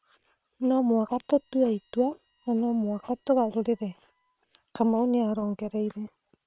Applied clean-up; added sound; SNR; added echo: neural separator model SepFormer WHAM!.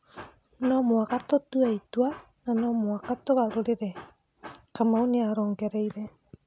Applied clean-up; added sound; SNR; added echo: none; none; none; none.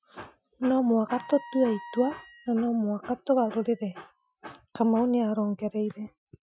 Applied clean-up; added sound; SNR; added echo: classical method Wiener filter.